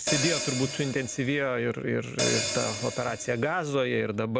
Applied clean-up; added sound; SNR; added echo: none; Hi-hat; 5 dB; none.